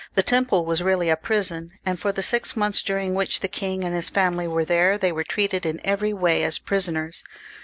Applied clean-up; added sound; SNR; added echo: none; none; none; none.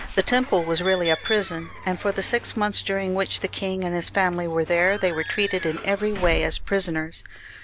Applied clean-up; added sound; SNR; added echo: none; Squeak / Slam / Alarm / Wood; 11 dB; none.